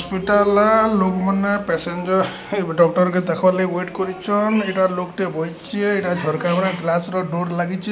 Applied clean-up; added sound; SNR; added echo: none; none; none; none.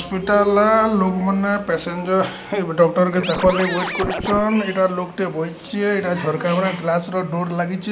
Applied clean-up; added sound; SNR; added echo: none; Scratching (performance technique); 6 dB; none.